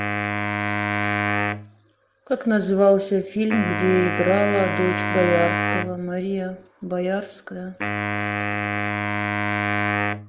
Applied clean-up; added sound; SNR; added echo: none; Wind instrument, woodwind instrument; 2 dB; none.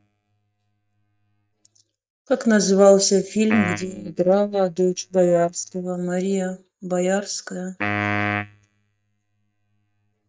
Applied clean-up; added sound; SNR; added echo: neural mask model DeepFilterNet 3.